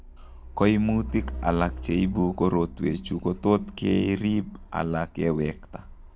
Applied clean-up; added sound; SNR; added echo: none; Truck; 13 dB; none.